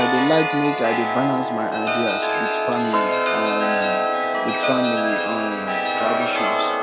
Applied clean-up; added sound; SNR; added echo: none; Chime; -3 dB; none.